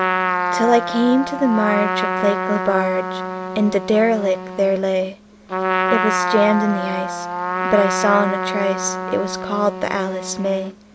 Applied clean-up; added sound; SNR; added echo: none; Trumpet; 3 dB; none.